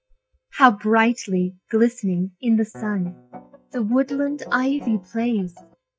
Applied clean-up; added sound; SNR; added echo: neural mask model DeepFilterNet 3.